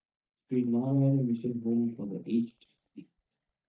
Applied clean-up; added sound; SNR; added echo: neural mask model DeepFilterNet 3.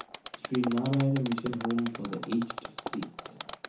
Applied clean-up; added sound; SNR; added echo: none; Mechanisms; 9 dB; reverberation time 0.9 s.